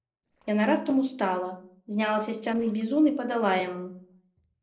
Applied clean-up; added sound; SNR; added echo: neural separator model SepFormer DNS4.